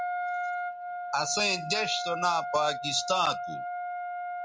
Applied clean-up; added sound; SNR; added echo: none; Wind instrument, woodwind instrument; 3 dB; none.